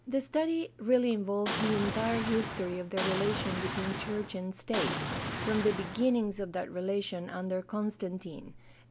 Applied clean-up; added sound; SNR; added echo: none; Boom; 3 dB; none.